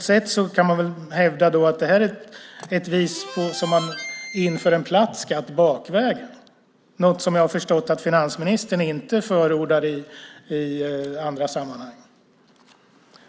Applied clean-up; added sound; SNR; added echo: none; Harmonica; 13 dB; none.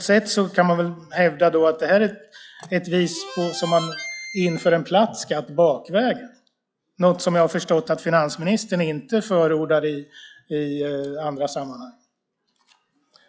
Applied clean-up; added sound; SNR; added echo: classical method log-MMSE.